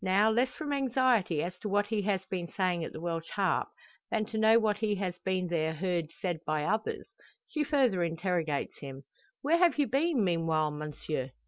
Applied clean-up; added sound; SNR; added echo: none; none; none; none.